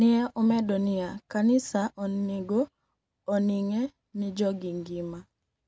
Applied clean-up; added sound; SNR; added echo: none; none; none; none.